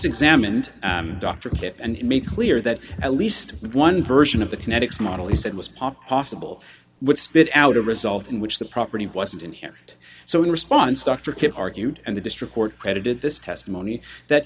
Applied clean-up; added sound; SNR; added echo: none; none; none; none.